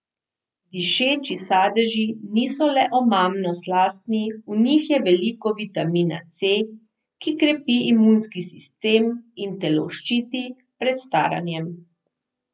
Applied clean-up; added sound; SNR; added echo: none; none; none; none.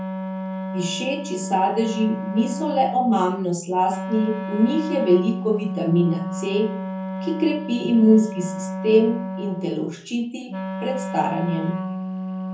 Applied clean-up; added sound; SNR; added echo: none; Wind instrument, woodwind instrument; 7 dB; reverberation time 0.6 s.